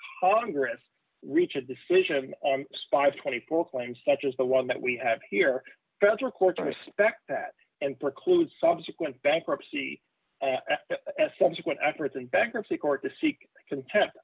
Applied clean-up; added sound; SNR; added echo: none; none; none; none.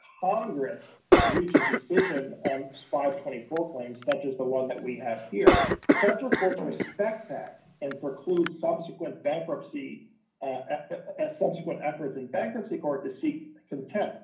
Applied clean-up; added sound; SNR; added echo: none; Cough; -3 dB; reverberation time 0.6 s.